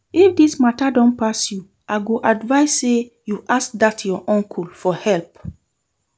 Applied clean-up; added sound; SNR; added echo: none; none; none; none.